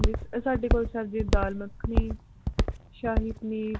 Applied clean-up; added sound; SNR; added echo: none; Walk, footsteps; -3 dB; none.